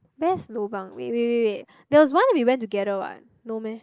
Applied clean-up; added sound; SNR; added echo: neural mask model Resemble Enhance denoiser.